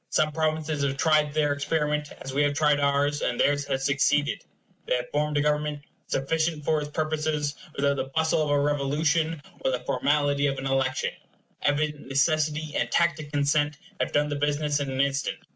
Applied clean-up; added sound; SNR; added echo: none; none; none; none.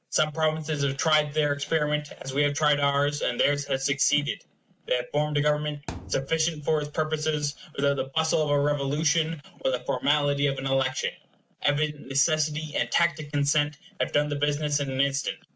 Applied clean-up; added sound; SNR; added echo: none; Thump, thud; 16 dB; none.